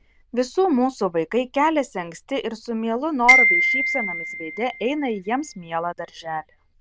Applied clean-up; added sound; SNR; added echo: neural diffusion model UNIVERSE++.